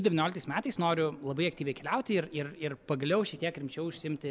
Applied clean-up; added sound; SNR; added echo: none; none; none; none.